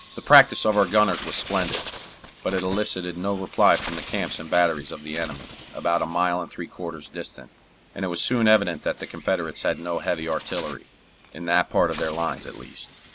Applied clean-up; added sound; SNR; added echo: none; Bird; 13 dB; none.